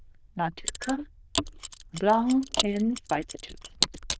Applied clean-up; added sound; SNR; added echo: neural diffusion model UNIVERSE++.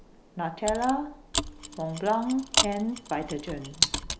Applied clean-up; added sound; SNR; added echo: none; Mechanisms; 1 dB; none.